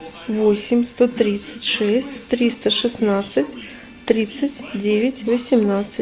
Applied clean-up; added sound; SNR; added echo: none; none; none; none.